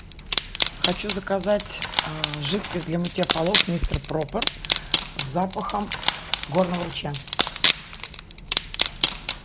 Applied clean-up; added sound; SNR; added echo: none; Wood; 0 dB; none.